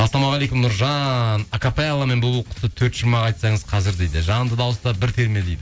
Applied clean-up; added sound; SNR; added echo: neural mask model Resemble Enhance denoiser.